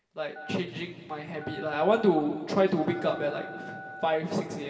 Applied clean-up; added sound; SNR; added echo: none; Telephone; 16 dB; reverberation time 2.3 s.